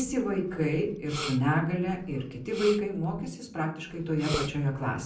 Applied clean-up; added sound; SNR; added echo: none; Respiratory sounds; 12 dB; reverberation time 0.6 s.